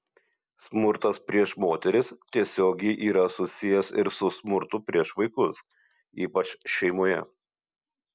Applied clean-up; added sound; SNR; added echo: none; none; none; none.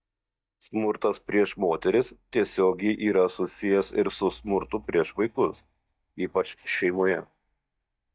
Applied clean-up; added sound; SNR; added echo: neural mask model DeepFilterNet 3.